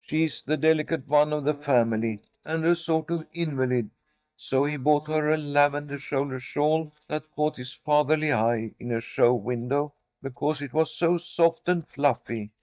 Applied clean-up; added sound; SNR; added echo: neural mask model DeepFilterNet 3.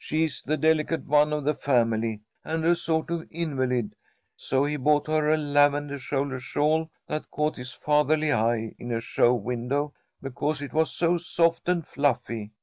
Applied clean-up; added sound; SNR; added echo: none; none; none; none.